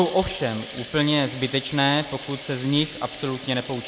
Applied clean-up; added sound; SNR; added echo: none; Rattle (instrument); 11 dB; none.